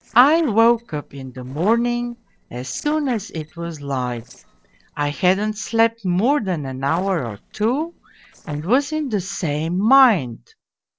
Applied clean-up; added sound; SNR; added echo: neural separator model SepFormer DNS4.